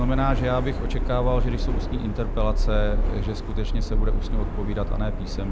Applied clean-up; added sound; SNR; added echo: none; Subway, metro, underground; -5 dB; none.